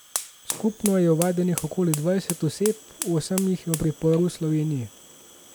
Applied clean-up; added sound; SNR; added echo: none; Fire; 12 dB; none.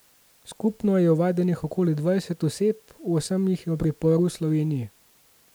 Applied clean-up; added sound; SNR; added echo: none; none; none; none.